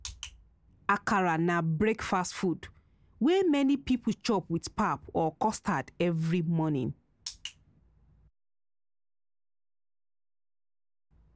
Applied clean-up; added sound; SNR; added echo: none; none; none; none.